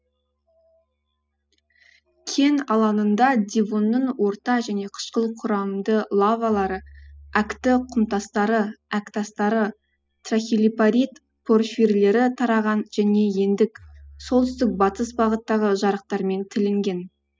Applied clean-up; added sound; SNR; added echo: classical method spectral subtraction.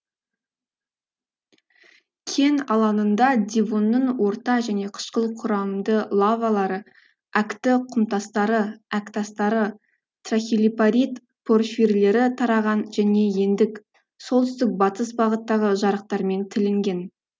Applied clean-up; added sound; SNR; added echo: none; none; none; none.